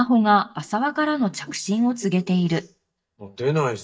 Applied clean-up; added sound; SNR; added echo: neural mask model DeepFilterNet 3.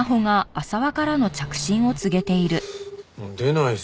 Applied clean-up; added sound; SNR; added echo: none; none; none; none.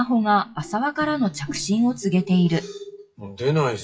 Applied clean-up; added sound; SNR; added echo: classical method WPE with log-MMSE.